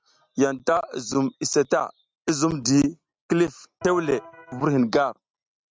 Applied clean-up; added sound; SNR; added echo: neural mask model RNNoise.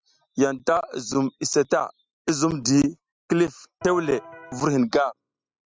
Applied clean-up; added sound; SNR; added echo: classical method spectral subtraction.